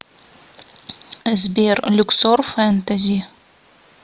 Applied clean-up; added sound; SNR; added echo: none; none; none; none.